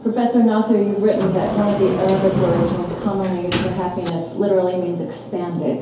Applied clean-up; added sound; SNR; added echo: none; Sliding door; 5 dB; reverberation time 2.4 s.